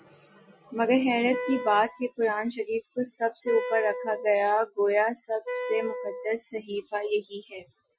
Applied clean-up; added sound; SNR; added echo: classical method Wiener filter.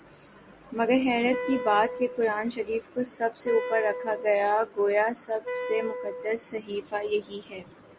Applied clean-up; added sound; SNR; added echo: none; Wind instrument, woodwind instrument; 8 dB; none.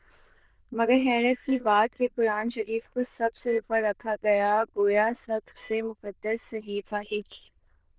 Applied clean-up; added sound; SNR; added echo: neural diffusion model UNIVERSE++.